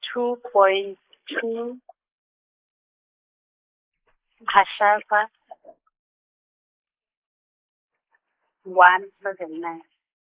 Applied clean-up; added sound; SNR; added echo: neural mask model Resemble Enhance denoiser.